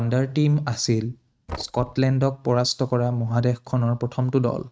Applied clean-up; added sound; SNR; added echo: neural mask model RNNoise.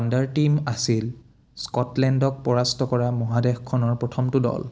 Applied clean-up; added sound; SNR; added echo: none; none; none; none.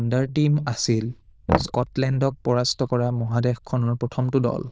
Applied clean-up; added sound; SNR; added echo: neural diffusion model UNIVERSE++.